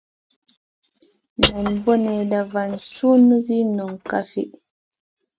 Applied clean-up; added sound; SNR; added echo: neural mask model RNNoise.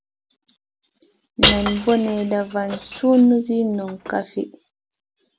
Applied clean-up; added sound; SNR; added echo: none; Shatter / Crushing; 4 dB; none.